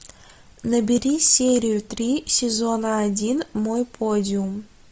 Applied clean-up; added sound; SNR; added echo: none; none; none; none.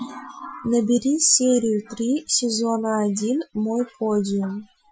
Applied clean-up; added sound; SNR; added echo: classical method Wiener filter.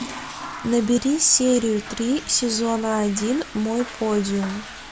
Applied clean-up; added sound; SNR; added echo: none; Toilet flush / Water; 14 dB; none.